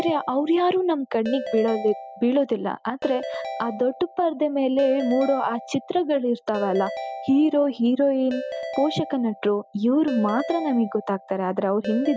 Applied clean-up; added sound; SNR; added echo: none; Ringtone / Keyboard (musical); 12 dB; none.